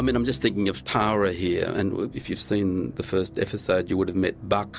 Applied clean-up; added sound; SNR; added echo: none; Musical instrument; 19 dB; none.